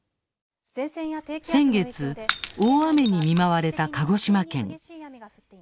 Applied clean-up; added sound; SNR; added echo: none; Shatter / Crushing; 10 dB; none.